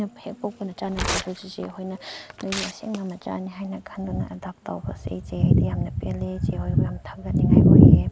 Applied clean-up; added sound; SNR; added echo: none; Tearing; 13 dB; none.